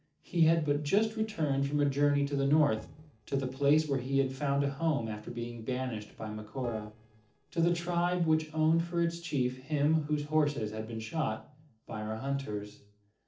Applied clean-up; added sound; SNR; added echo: neural separator model SepFormer DNS4.